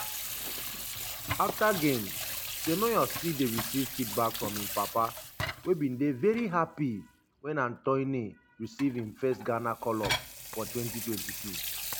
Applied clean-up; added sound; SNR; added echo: none; Sink (filling or washing) / Water tap, faucet; 6 dB; none.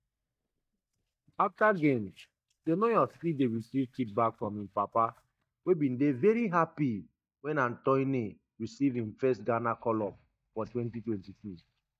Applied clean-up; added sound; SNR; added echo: neural mask model DeepFilterNet 3.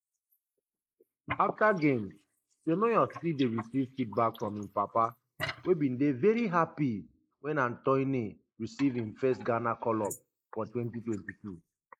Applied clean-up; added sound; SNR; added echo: neural mask model Resemble Enhance denoiser.